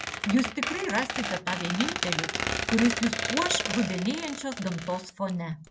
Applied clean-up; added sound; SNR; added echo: none; Squeak; 3 dB; none.